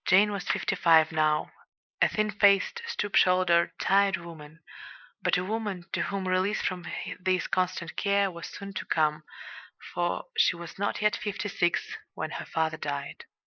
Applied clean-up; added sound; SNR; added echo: neural mask model Resemble Enhance denoiser.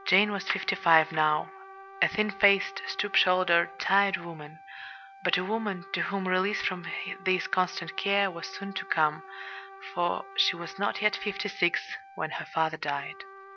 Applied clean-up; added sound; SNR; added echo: none; Wind instrument, woodwind instrument + Trumpet; 18 dB; none.